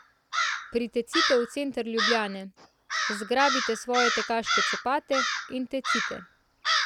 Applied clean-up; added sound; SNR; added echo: none; Crow; 0 dB; none.